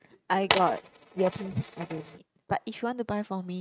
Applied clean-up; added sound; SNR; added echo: neural mask model RNNoise.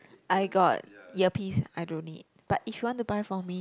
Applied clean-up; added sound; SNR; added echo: none; none; none; none.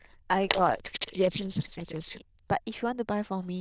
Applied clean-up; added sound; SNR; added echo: neural diffusion model UNIVERSE++.